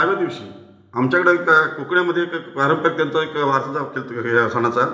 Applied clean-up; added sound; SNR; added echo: none; none; none; reverberation time 0.8 s.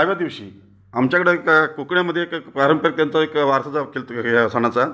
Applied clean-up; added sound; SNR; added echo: none; none; none; none.